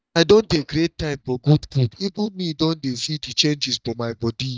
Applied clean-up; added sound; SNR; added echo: neural mask model DeepFilterNet 3.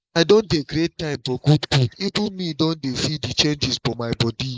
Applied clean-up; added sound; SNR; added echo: neural mask model Resemble Enhance denoiser.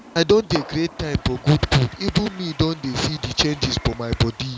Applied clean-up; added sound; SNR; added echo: none; Fireworks + Toilet flush; 18 dB; none.